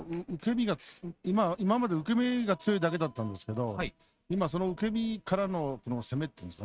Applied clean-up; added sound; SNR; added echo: neural mask model RNNoise.